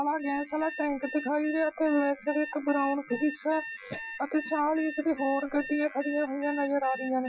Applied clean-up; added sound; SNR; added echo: classical method Wiener filter.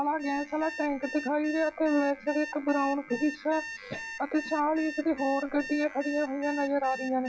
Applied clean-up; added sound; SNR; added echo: classical method log-MMSE.